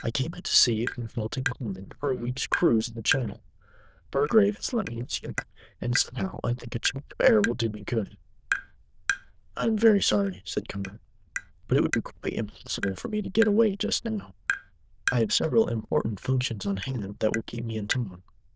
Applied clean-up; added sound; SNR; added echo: neural diffusion model UNIVERSE++.